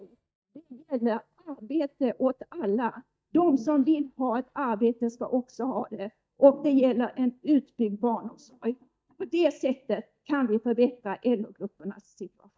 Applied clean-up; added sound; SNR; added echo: neural mask model DeepFilterNet 3.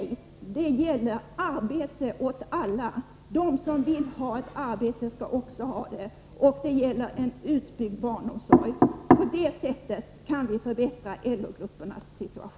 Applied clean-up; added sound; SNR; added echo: none; none; none; none.